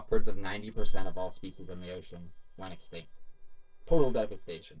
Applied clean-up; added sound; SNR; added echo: neural separator model SepFormer DNS4.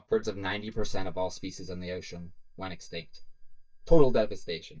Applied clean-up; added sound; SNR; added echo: neural mask model DeepFilterNet 3.